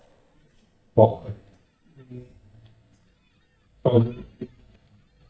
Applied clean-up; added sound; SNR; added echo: neural mask model DeepFilterNet 3.